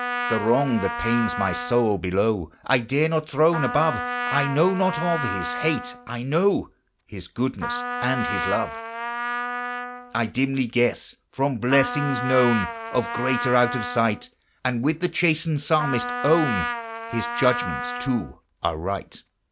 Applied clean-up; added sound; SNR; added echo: none; Trumpet; 7 dB; none.